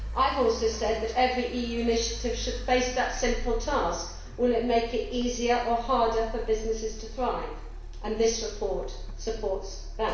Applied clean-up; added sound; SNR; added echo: none; Car; 8 dB; reverberation time 0.7 s.